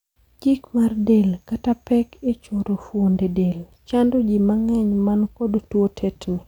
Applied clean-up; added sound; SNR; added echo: none; none; none; none.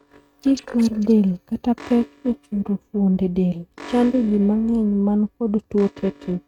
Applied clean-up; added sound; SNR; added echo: neural mask model RNNoise.